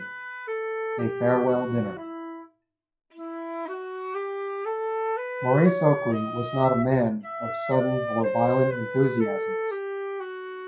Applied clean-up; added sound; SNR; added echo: classical method WPE with log-MMSE.